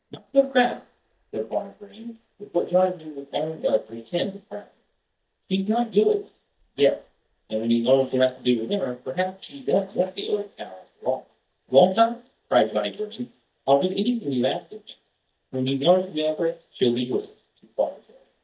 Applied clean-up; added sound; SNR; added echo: neural mask model DeepFilterNet 3.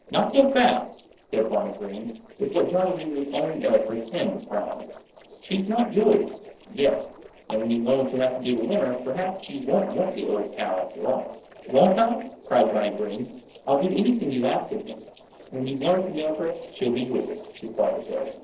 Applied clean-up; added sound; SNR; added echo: neural separator model SepFormer DNS4.